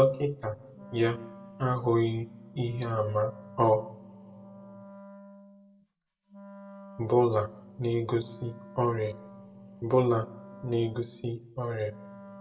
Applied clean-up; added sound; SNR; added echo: none; Wind instrument, woodwind instrument; 19 dB; reverberation time 0.8 s.